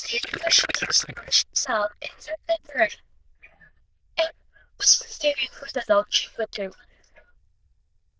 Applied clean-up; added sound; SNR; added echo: neural diffusion model UNIVERSE++.